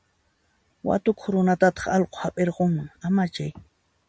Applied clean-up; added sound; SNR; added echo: none; none; none; none.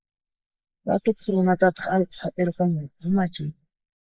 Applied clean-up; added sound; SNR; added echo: neural mask model Resemble Enhance denoiser.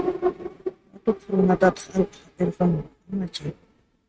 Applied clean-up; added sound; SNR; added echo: neural mask model RNNoise.